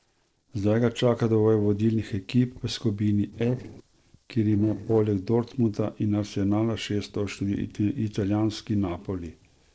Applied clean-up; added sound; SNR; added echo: neural separator model SepFormer DNS4.